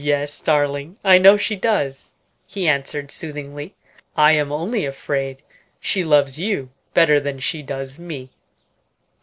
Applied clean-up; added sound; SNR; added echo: none; none; none; none.